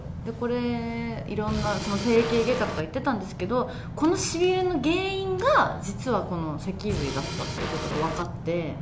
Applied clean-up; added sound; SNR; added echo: none; Drum kit; 6 dB; none.